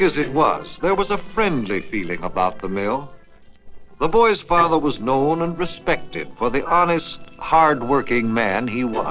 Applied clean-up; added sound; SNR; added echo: neural separator model SepFormer DNS4.